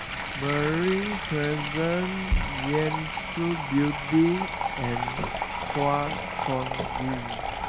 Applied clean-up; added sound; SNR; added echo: none; Sink (filling or washing) / Water tap, faucet; 2 dB; none.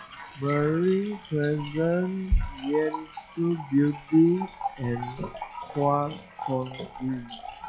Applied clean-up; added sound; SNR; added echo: classical method log-MMSE.